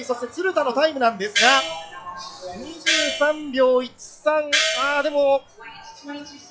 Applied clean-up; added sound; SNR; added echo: classical method log-MMSE.